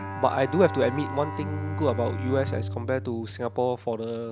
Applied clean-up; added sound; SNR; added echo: none; Bowed string instrument; 6 dB; none.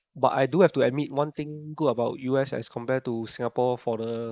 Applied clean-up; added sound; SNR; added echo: neural mask model Resemble Enhance denoiser.